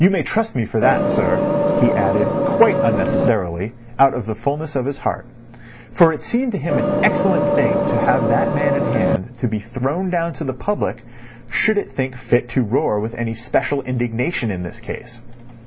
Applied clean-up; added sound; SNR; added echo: none; Vehicle; -2 dB; none.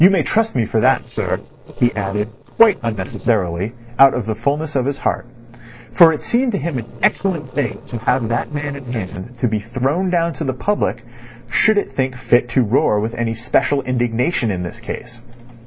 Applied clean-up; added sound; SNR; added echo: neural separator model SepFormer DNS4.